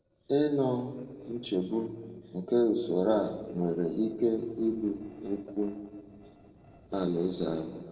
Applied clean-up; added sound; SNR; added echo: neural separator model SepFormer DNS4.